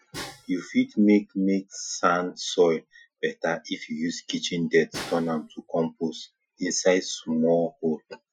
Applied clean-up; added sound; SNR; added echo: classical method Wiener filter.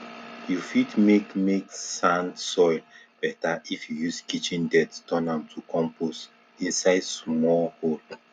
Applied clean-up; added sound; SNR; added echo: none; none; none; none.